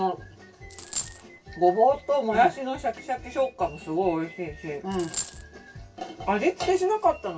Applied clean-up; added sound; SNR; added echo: none; Coin (dropping); 9 dB; reverberation time 0.1 s.